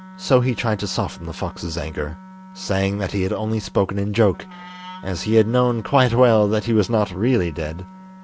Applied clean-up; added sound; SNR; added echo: none; Wind instrument, woodwind instrument; 19 dB; none.